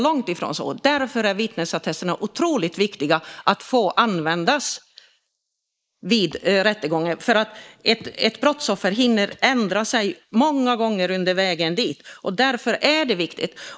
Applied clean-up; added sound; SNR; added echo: neural mask model Resemble Enhance denoiser.